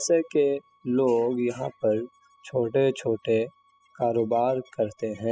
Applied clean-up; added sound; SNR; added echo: classical method spectral subtraction.